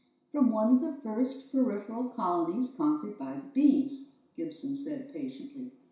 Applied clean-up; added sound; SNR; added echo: none; none; none; reverberation time 0.6 s.